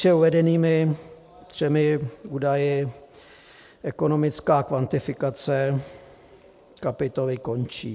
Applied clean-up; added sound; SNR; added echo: none; none; none; none.